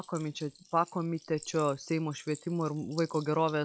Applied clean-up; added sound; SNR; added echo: classical method log-MMSE.